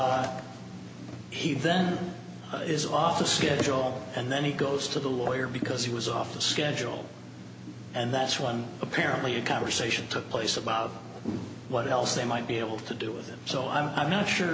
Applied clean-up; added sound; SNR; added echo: none; none; none; none.